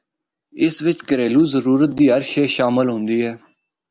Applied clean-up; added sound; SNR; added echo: none; none; none; none.